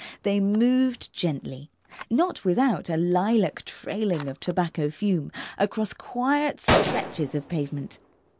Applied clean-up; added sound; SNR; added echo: none; Gunshot, gunfire; 8 dB; none.